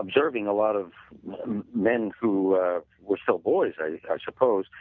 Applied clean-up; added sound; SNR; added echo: none; none; none; none.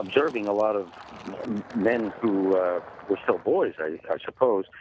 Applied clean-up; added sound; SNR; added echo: none; Fill (with liquid); 19 dB; none.